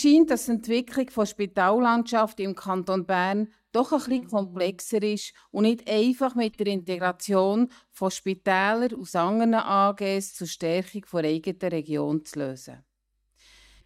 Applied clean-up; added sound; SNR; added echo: neural mask model DeepFilterNet 3.